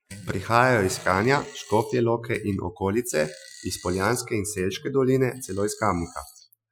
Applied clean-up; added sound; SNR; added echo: classical method Wiener filter.